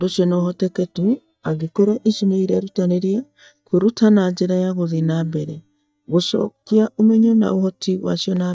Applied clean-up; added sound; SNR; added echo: neural mask model DeepFilterNet 3.